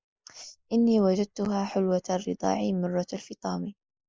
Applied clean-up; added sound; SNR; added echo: neural mask model Resemble Enhance denoiser.